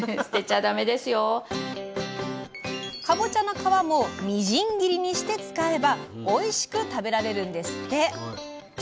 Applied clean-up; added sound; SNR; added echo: none; none; none; none.